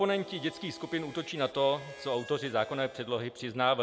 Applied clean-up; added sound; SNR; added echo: none; Harmonica; 19 dB; none.